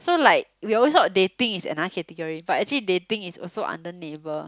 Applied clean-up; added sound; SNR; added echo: none; none; none; none.